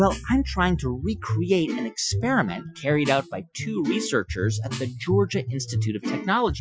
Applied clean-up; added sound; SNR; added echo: classical method Wiener filter.